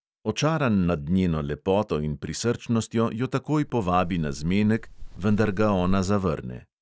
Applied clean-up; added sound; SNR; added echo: none; Wind; 11 dB; none.